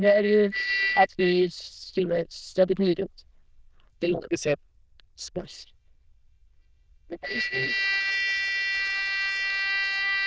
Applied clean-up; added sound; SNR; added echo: neural diffusion model UNIVERSE++.